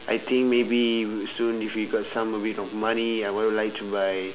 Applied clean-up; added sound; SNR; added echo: none; none; none; none.